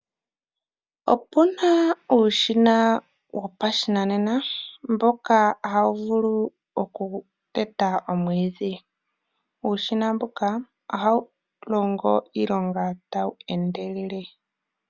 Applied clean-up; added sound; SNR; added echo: none; none; none; none.